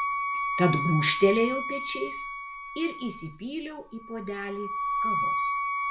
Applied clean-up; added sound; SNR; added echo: none; Wind instrument, woodwind instrument; 1 dB; reverberation time 0.2 s.